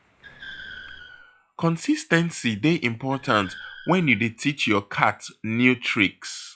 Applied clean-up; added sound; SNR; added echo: classical method log-MMSE.